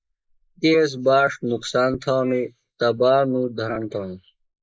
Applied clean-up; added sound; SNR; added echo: neural mask model Resemble Enhance denoiser.